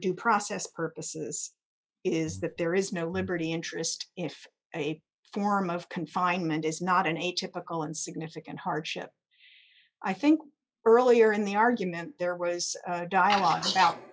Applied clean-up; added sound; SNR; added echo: classical method log-MMSE.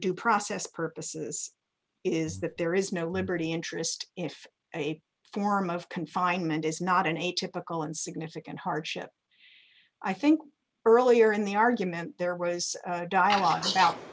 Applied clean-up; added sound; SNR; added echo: none; Breathing; 17 dB; none.